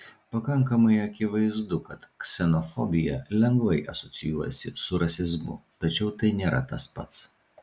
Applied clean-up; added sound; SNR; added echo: none; none; none; none.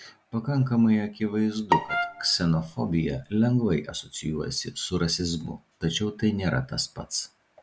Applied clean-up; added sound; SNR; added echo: none; Bowed string instrument + Trumpet; 4 dB; none.